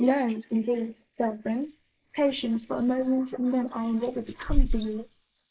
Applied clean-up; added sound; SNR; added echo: neural mask model Resemble Enhance denoiser.